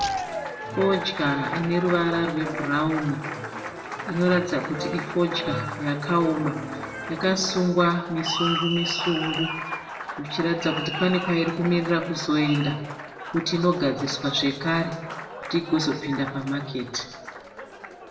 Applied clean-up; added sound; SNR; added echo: none; Applause; 7 dB; reverberation time 0.9 s.